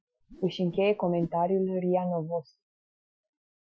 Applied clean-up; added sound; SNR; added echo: classical method Wiener filter.